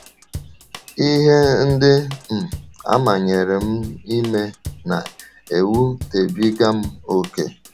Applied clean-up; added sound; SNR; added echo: none; Drum / Drum kit; 16 dB; none.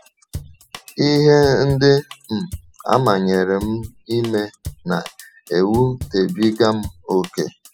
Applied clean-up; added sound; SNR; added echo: classical method spectral subtraction.